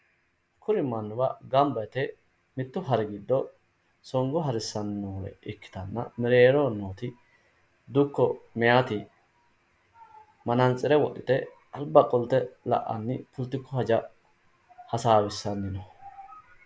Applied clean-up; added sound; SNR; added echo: none; none; none; none.